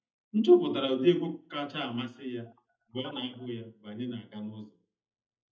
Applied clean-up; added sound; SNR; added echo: neural mask model DeepFilterNet 3.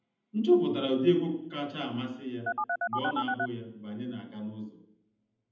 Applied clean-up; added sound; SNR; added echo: none; Telephone; 0 dB; reverberation time 0.8 s.